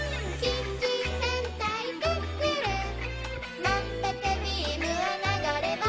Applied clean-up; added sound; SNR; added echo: none; none; none; none.